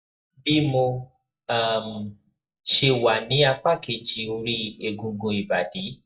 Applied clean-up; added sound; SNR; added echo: neural mask model DeepFilterNet 3.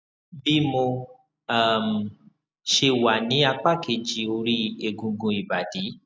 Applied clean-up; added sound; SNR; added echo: none; none; none; none.